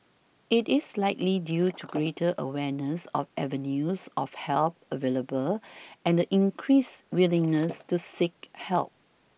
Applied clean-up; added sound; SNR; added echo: neural mask model Resemble Enhance denoiser.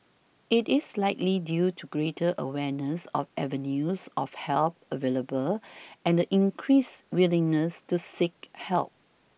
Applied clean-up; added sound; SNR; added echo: none; none; none; none.